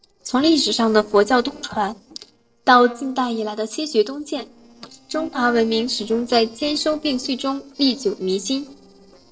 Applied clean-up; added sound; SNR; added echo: neural separator model SepFormer DNS4.